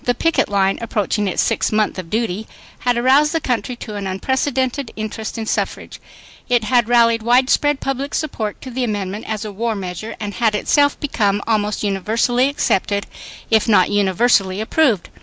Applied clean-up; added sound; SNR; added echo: none; none; none; none.